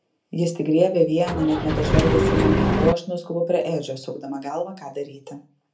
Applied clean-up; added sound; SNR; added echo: none; Engine; -3 dB; reverberation time 0.3 s.